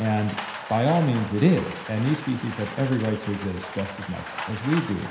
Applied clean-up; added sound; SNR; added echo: none; Rain; 11 dB; reverberation time 0.9 s.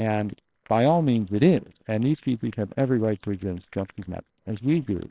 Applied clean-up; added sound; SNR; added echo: neural separator model SepFormer WHAMR!.